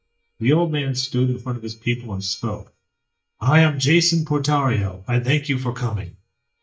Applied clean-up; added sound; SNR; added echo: neural mask model DeepFilterNet 3.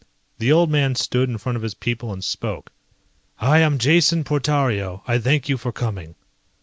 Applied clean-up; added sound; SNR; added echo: none; none; none; none.